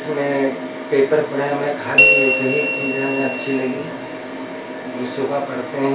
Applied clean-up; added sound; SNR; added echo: none; Bell; -1 dB; reverberation time 0.3 s.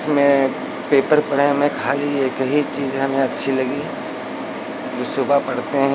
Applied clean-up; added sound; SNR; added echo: none; none; none; none.